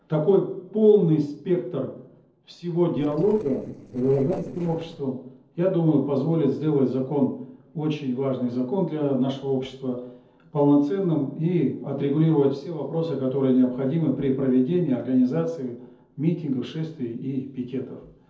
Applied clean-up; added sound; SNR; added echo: neural separator model SepFormer DNS4.